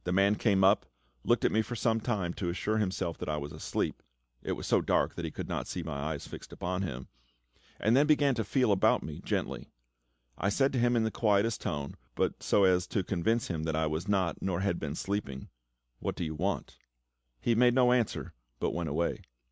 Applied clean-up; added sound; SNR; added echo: none; none; none; none.